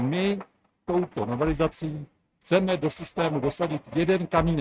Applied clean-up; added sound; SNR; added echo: neural mask model RNNoise.